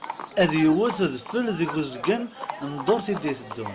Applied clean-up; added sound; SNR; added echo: none; Livestock, farm animals, working animals; 11 dB; none.